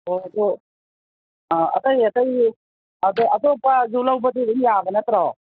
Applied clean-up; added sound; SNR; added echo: neural mask model DeepFilterNet 3.